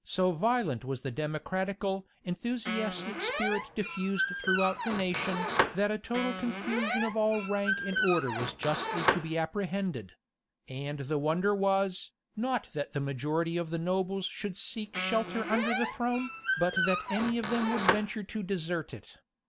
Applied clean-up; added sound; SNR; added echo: none; Squeak; 1 dB; none.